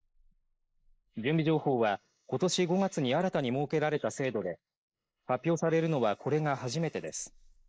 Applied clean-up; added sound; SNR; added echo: neural mask model Resemble Enhance denoiser.